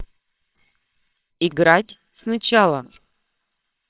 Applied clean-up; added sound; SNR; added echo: neural separator model SepFormer WHAMR!.